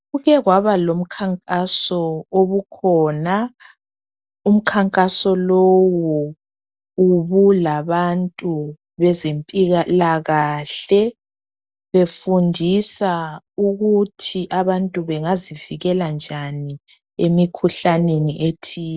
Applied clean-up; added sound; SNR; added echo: none; none; none; none.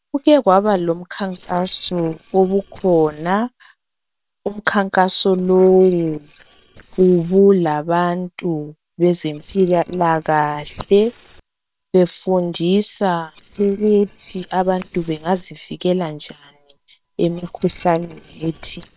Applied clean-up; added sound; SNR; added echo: neural separator model SepFormer WHAM!.